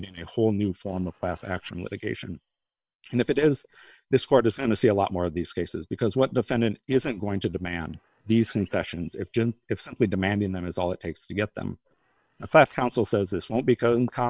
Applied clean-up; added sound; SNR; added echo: neural separator model SepFormer WHAM!.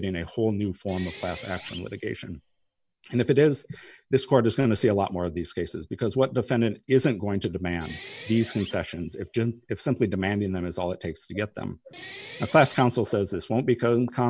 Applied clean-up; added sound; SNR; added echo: none; Guitar; 19 dB; none.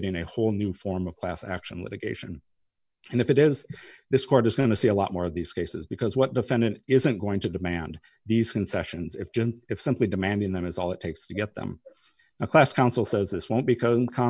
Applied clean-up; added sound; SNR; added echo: none; none; none; none.